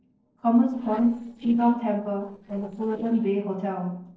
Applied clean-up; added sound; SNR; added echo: neural separator model SepFormer DNS4.